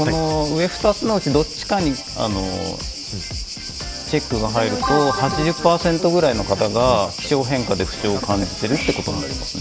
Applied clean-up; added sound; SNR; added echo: none; Cricket; 12 dB; none.